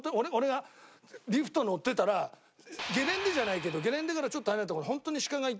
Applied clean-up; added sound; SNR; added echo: none; none; none; none.